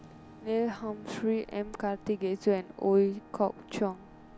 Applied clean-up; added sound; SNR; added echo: none; Ocean + Organ; 20 dB; none.